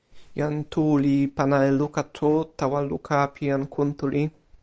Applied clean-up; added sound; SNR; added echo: none; none; none; none.